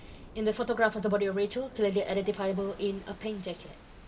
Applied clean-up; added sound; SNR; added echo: none; Waves, surf; 18 dB; reverberation time 0.7 s.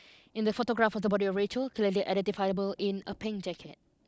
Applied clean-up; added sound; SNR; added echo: none; none; none; none.